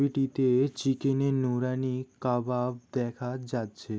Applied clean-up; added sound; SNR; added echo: none; none; none; none.